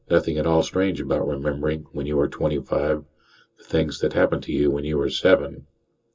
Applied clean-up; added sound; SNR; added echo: none; none; none; reverberation time 0.2 s.